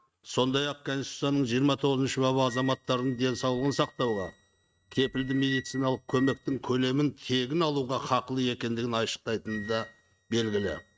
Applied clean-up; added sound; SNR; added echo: neural mask model RNNoise.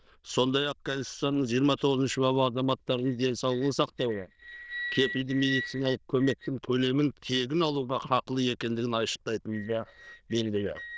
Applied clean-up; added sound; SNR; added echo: neural diffusion model UNIVERSE++.